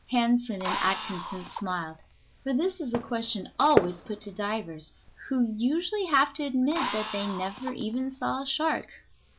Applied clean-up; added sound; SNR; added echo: none; Fireworks + Drill; 7 dB; none.